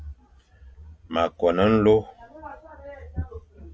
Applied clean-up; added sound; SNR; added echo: none; none; none; none.